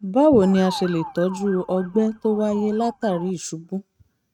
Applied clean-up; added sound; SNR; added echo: neural mask model RNNoise.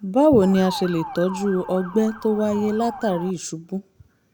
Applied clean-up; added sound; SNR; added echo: none; Motor vehicle (road) / Siren; 14 dB; none.